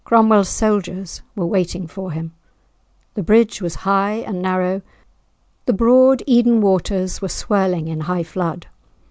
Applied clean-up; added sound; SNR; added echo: none; none; none; none.